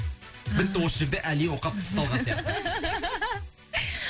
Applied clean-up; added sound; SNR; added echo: none; none; none; none.